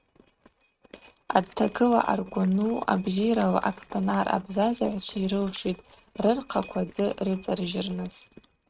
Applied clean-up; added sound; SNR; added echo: neural mask model RNNoise.